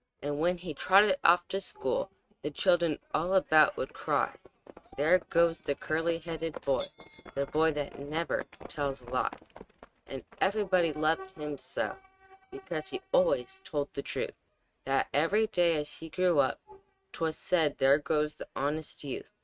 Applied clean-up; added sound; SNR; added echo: neural mask model RNNoise.